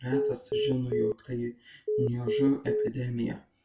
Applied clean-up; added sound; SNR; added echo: none; Telephone; -1 dB; reverberation time 0.2 s.